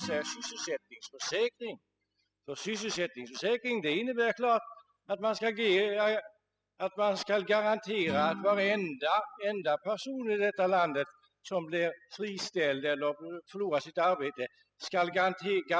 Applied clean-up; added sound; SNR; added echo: classical method spectral subtraction.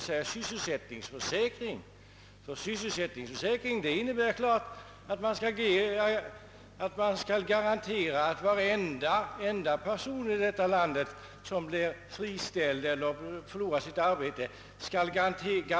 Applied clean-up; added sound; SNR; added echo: none; none; none; none.